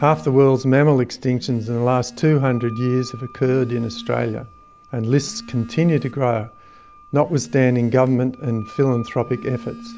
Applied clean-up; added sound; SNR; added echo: none; Telephone + Wind instrument, woodwind instrument; 20 dB; none.